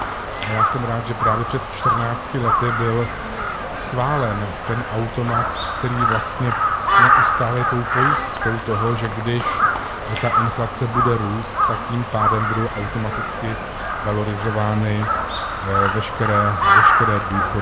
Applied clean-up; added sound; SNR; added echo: none; Crow; -3 dB; none.